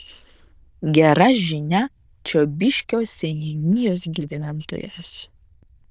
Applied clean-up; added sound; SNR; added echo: neural diffusion model UNIVERSE++.